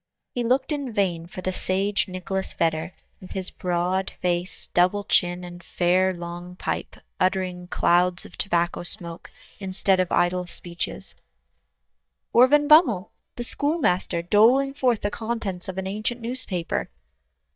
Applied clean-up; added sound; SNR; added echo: neural mask model DeepFilterNet 3.